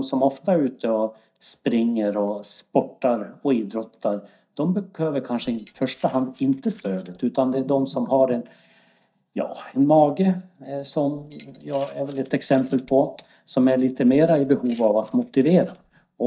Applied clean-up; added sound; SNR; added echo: neural mask model DeepFilterNet 3.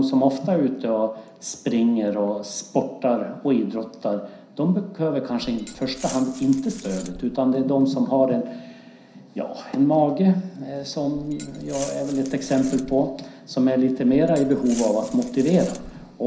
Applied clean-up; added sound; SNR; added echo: none; Glass; 19 dB; reverberation time 0.5 s.